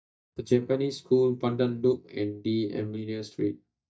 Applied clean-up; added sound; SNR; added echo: neural mask model DeepFilterNet 3.